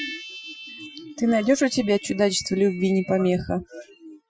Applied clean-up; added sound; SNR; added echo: classical method Wiener filter.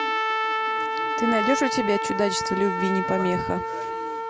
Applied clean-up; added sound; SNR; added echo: none; Trumpet; 0 dB; none.